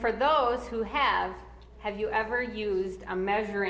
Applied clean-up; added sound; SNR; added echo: none; none; none; none.